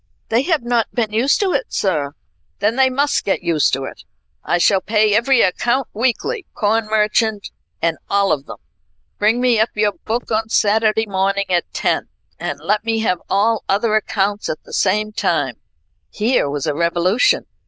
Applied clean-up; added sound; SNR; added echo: neural diffusion model UNIVERSE++.